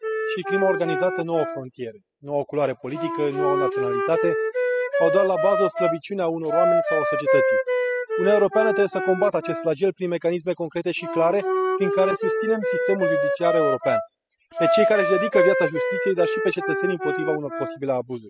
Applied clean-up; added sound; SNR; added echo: classical method spectral subtraction.